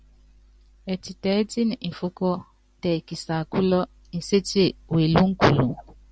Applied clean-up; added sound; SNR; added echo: none; none; none; none.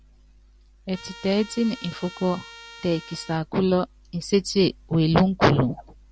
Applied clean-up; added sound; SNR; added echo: none; Trumpet; 19 dB; none.